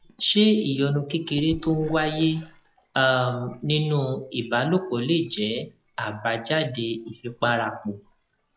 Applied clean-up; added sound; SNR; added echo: classical method log-MMSE.